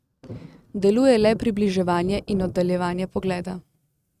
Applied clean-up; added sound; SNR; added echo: neural mask model RNNoise.